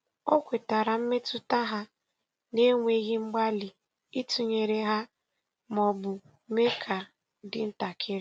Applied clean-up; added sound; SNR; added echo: none; none; none; none.